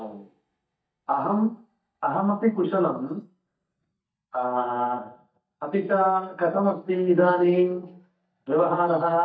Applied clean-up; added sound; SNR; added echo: neural mask model DeepFilterNet 3.